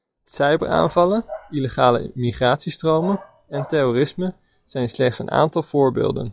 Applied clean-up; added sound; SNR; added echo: classical method log-MMSE.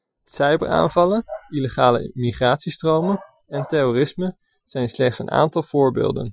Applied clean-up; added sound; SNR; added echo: classical method Wiener filter.